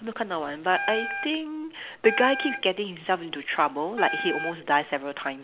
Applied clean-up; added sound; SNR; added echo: none; Wind instrument, woodwind instrument; 7 dB; none.